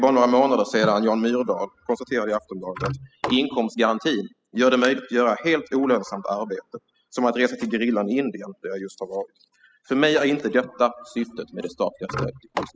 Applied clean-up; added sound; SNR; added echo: classical method spectral subtraction.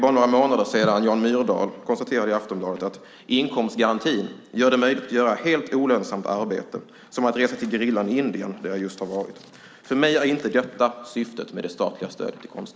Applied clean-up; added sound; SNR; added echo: none; none; none; none.